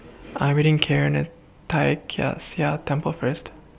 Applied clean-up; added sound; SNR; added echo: none; none; none; none.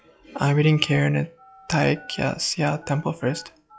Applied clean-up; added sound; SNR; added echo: classical method log-MMSE.